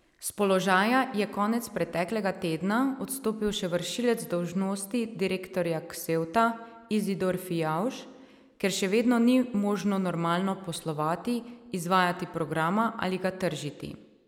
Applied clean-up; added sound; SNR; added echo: none; none; none; none.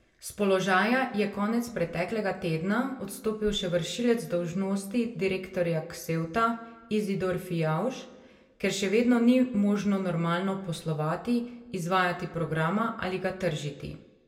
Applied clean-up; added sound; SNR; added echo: none; none; none; reverberation time 0.3 s.